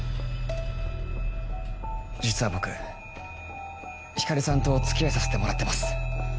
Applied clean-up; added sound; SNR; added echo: none; none; none; none.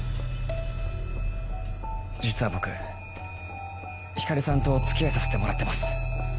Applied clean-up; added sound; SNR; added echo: none; Microwave oven; 13 dB; none.